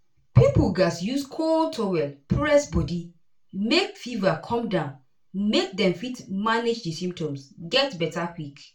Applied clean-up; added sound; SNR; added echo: none; none; none; reverberation time 0.3 s.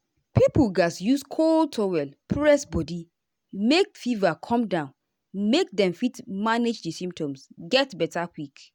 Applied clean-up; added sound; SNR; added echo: none; none; none; none.